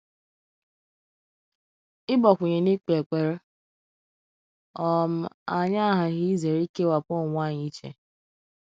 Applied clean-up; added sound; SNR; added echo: none; none; none; none.